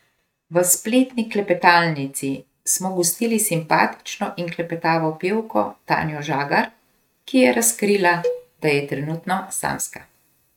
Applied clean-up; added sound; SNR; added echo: neural mask model RNNoise.